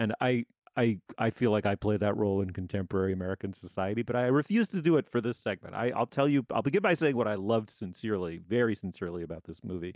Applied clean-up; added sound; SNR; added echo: none; none; none; none.